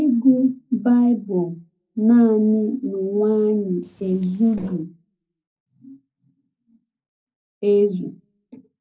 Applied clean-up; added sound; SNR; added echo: neural separator model SepFormer DNS4.